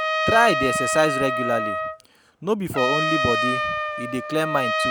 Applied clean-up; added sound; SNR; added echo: none; Trumpet; 0 dB; none.